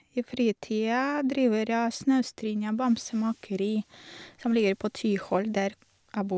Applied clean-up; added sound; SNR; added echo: none; none; none; none.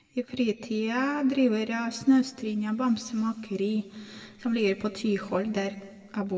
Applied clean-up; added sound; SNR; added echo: none; none; none; reverberation time 1.5 s.